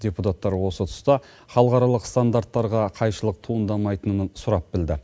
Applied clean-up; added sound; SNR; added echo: none; none; none; none.